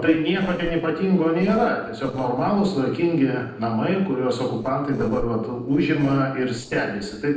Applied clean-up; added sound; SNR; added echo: neural separator model SepFormer DNS4.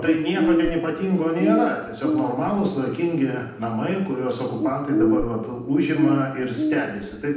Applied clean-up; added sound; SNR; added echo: none; Bird; 3 dB; reverberation time 0.8 s.